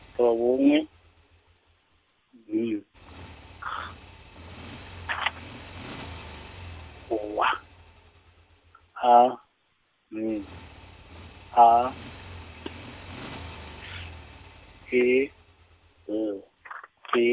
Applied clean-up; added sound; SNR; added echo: none; Motorcycle / Engine; 18 dB; none.